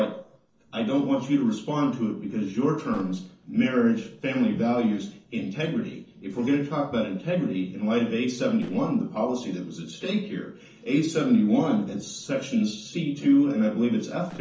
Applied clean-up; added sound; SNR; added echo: neural separator model SepFormer DNS4.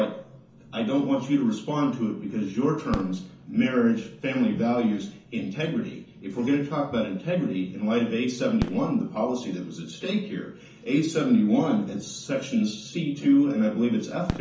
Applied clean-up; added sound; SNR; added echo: none; Fireworks; 17 dB; reverberation time 0.9 s.